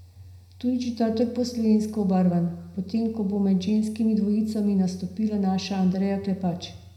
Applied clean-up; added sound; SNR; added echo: none; none; none; reverberation time 0.7 s.